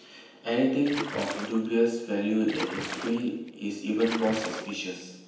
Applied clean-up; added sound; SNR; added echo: none; Splash, splatter; 9 dB; reverberation time 0.9 s.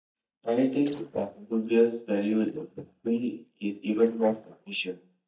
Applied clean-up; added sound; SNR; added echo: neural mask model DeepFilterNet 3.